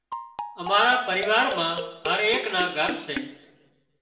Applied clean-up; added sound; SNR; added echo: none; Marimba, xylophone; 10 dB; reverberation time 0.9 s.